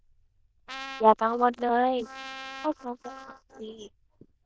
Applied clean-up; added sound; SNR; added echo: neural diffusion model UNIVERSE++.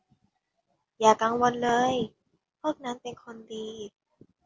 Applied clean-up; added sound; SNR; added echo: none; none; none; none.